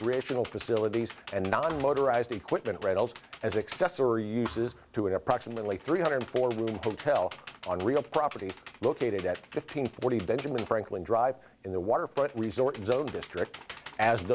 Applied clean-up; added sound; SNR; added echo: none; Thump, thud + Computer keyboard; 17 dB; none.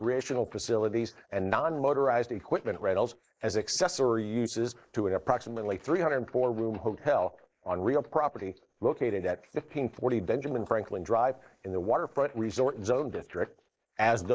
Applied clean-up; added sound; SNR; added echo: neural mask model Resemble Enhance denoiser.